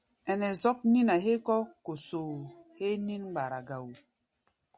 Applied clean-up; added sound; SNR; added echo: none; none; none; none.